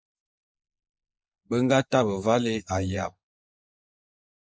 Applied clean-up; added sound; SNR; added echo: neural mask model Resemble Enhance denoiser.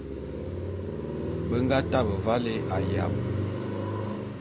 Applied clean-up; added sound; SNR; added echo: none; Car passing by; -1 dB; none.